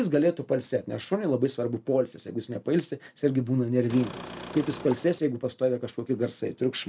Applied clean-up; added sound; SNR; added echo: none; Engine / Car; 12 dB; none.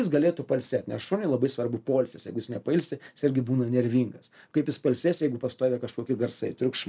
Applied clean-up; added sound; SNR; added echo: none; none; none; none.